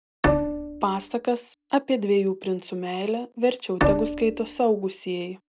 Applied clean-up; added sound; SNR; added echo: none; Bowed string instrument; 2 dB; none.